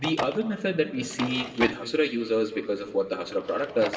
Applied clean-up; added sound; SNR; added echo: none; Drawer open or close; 10 dB; reverberation time 2.2 s.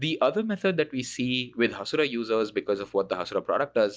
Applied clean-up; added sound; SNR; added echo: none; none; none; none.